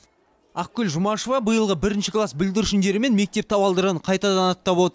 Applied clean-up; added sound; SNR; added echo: none; none; none; none.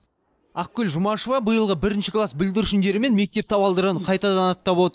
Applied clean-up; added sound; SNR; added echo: neural mask model Resemble Enhance denoiser.